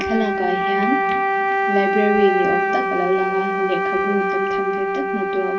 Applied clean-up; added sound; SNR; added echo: none; Wind instrument, woodwind instrument; -3 dB; reverberation time 3.0 s.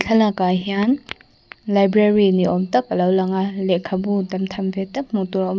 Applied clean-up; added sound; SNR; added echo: none; none; none; none.